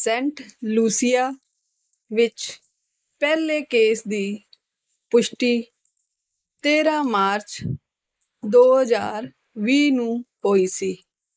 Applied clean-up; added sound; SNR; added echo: neural mask model Resemble Enhance denoiser.